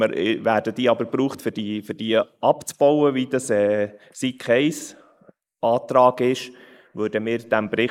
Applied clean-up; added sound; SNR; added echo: neural mask model Resemble Enhance denoiser.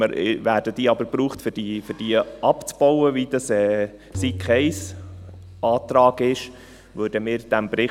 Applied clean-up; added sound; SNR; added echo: none; Tabla; 14 dB; none.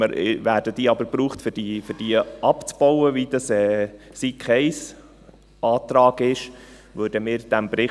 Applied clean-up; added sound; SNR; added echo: none; none; none; none.